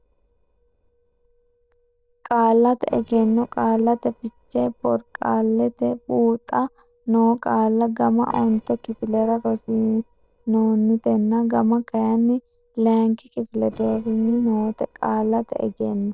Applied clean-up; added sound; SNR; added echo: neural separator model SepFormer DNS4.